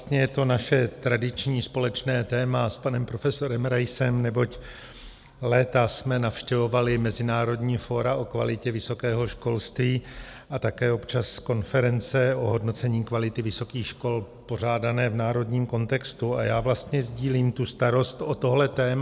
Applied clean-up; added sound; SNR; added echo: none; none; none; none.